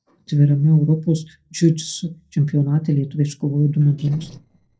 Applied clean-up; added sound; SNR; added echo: neural separator model SepFormer DNS4.